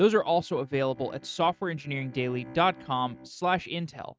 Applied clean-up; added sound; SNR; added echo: neural mask model RNNoise.